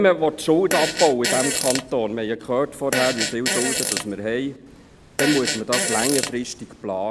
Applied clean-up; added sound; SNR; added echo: none; Fart; 4 dB; none.